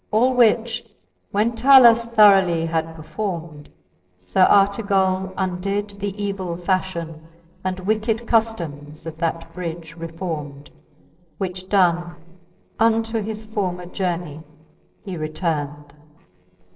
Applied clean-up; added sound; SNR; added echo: neural separator model SepFormer DNS4.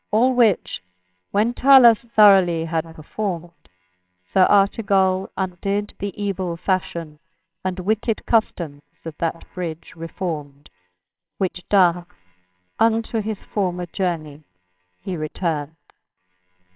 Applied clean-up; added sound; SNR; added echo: neural separator model SepFormer WHAMR!.